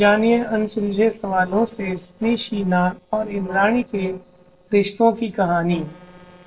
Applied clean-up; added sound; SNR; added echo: neural separator model SepFormer DNS4.